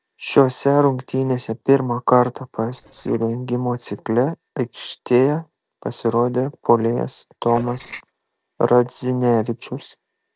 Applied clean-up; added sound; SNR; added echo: neural separator model SepFormer DNS4.